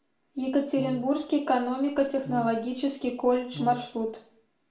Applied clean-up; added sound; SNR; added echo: none; Brass instrument; 13 dB; reverberation time 0.4 s.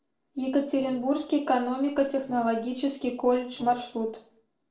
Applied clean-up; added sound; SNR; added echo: neural separator model SepFormer DNS4.